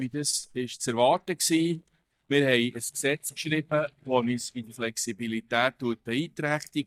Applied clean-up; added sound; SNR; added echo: neural mask model DeepFilterNet 3.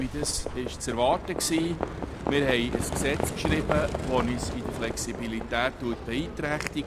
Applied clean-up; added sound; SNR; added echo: none; Livestock, farm animals, working animals; 3 dB; none.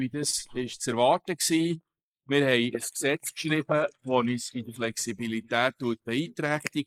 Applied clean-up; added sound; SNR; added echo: neural mask model Resemble Enhance denoiser.